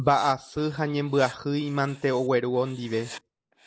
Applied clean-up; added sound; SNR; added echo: neural mask model Resemble Enhance denoiser.